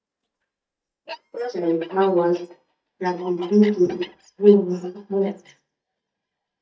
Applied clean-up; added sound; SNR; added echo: neural mask model DeepFilterNet 3.